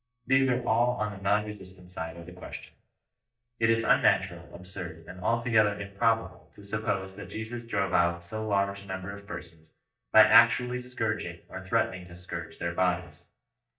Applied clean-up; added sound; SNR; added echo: neural mask model DeepFilterNet 3.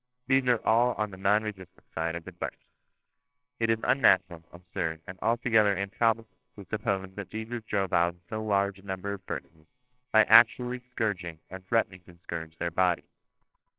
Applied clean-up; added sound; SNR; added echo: neural separator model SepFormer WHAMR!.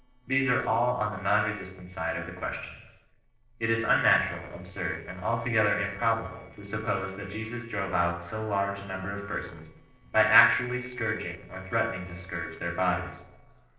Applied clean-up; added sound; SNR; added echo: neural separator model SepFormer DNS4.